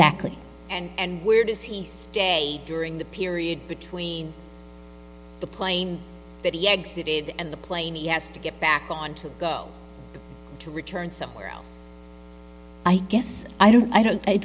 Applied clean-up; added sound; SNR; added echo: none; none; none; none.